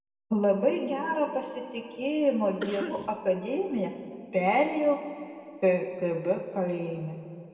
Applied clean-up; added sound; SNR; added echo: none; Cough; 12 dB; reverberation time 2.0 s.